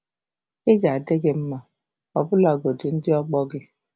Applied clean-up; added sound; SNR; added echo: none; none; none; none.